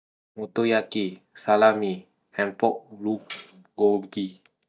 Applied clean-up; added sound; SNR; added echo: neural mask model DeepFilterNet 3.